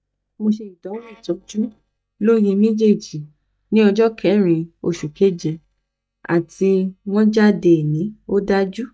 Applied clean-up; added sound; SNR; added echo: neural mask model DeepFilterNet 3.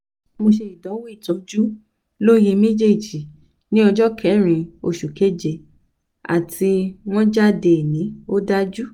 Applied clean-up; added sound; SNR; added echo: none; none; none; none.